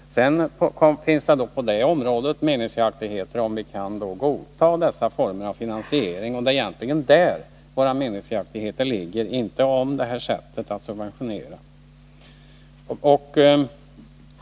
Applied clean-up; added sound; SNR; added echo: none; none; none; none.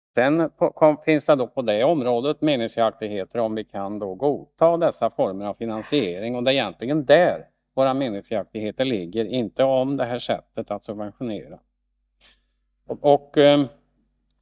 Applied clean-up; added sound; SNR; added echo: neural mask model DeepFilterNet 3.